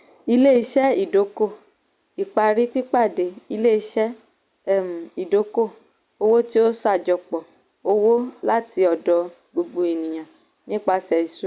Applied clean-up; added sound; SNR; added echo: none; none; none; none.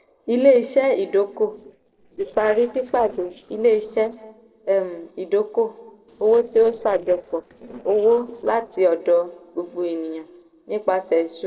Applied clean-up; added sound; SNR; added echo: neural separator model SepFormer DNS4.